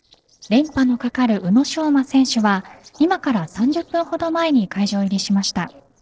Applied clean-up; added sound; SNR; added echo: neural separator model SepFormer DNS4.